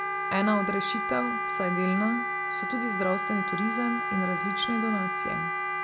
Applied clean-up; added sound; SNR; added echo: none; Wind instrument, woodwind instrument; 0 dB; none.